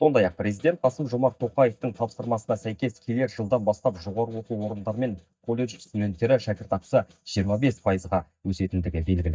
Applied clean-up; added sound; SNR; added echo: neural mask model DeepFilterNet 3.